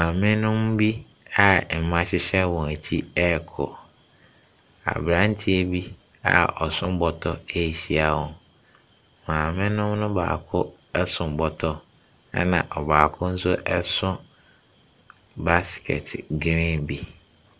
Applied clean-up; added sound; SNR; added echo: none; none; none; none.